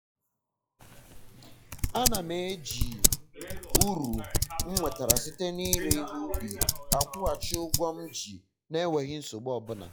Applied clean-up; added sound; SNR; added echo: classical method log-MMSE.